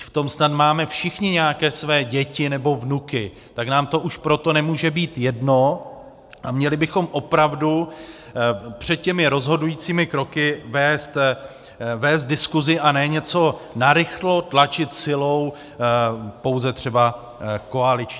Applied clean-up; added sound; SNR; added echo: none; none; none; none.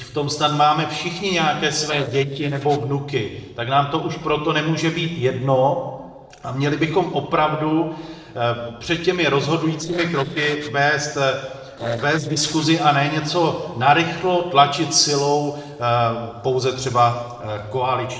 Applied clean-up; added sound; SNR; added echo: neural separator model SepFormer DNS4.